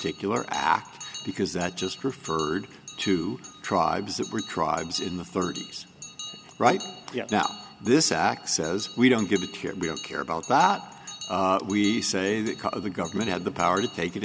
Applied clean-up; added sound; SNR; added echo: none; Bell; 15 dB; none.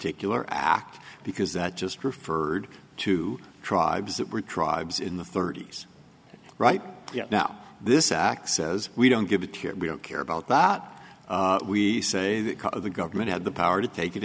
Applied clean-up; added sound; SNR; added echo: none; none; none; none.